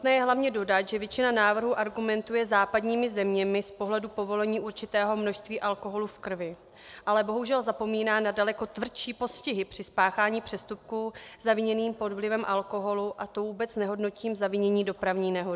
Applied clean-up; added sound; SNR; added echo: none; none; none; none.